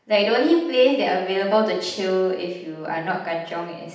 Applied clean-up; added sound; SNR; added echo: none; none; none; reverberation time 0.8 s.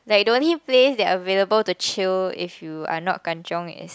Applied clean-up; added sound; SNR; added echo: none; none; none; none.